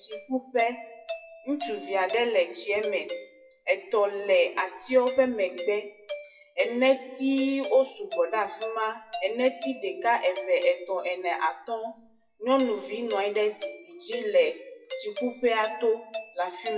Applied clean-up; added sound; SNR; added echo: classical method WPE with log-MMSE.